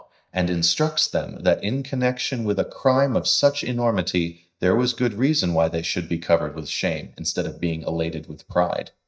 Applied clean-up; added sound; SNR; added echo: neural mask model DeepFilterNet 3.